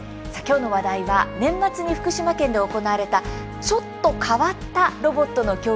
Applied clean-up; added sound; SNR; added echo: none; none; none; none.